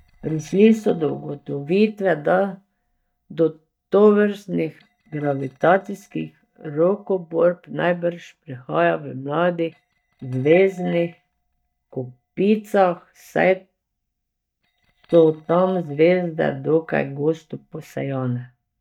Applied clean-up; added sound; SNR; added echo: neural mask model DeepFilterNet 3.